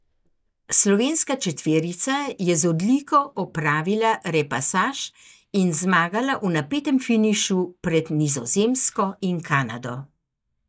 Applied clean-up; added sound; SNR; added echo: neural mask model DeepFilterNet 3.